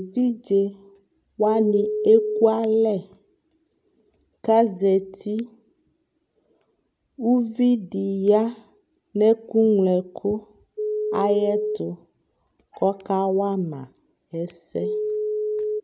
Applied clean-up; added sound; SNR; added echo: none; Telephone; 1 dB; none.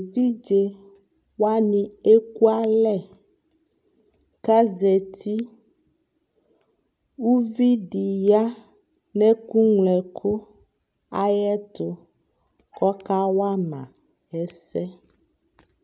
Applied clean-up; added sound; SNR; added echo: none; none; none; none.